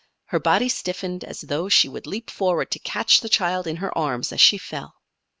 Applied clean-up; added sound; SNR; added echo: none; none; none; none.